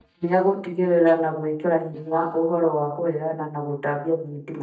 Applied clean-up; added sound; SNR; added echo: neural mask model DeepFilterNet 3.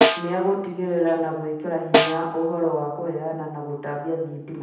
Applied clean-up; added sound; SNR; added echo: none; Snare drum; -1 dB; reverberation time 0.9 s.